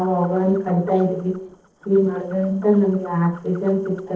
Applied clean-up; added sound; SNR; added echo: neural separator model SepFormer DNS4.